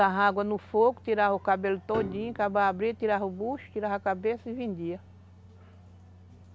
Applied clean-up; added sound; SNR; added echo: none; Piano; 16 dB; none.